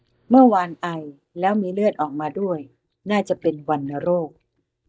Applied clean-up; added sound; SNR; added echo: neural mask model DeepFilterNet 3.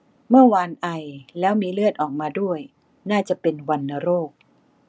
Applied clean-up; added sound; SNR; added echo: none; none; none; none.